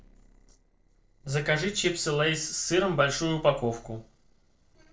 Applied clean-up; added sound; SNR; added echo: neural separator model SepFormer DNS4.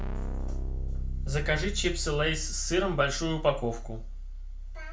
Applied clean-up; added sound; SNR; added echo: none; Keyboard (musical); 2 dB; reverberation time 0.2 s.